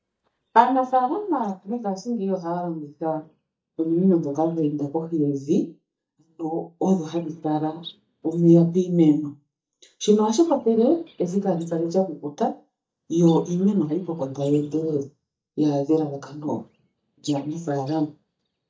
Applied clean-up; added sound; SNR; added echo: neural mask model DeepFilterNet 3.